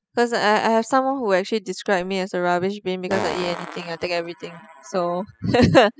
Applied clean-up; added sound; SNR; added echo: classical method spectral subtraction.